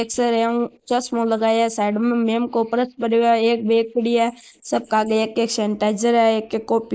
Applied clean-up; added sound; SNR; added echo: neural mask model Resemble Enhance denoiser.